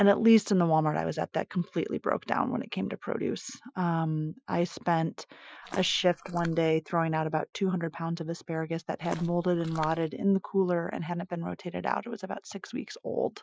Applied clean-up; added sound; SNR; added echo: classical method Wiener filter.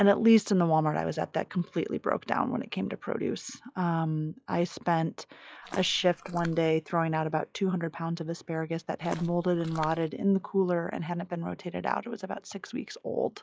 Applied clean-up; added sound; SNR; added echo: classical method log-MMSE.